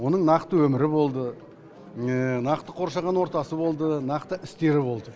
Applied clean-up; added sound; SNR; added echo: none; none; none; none.